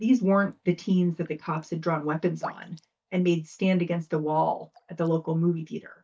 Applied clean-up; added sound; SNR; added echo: neural mask model DeepFilterNet 3.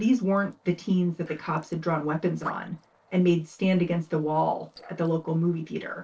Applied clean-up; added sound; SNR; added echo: neural separator model SepFormer DNS4.